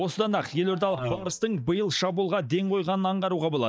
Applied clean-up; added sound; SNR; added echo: neural mask model DeepFilterNet 3.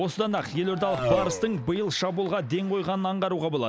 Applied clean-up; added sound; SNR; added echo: none; Race car, auto racing; 4 dB; none.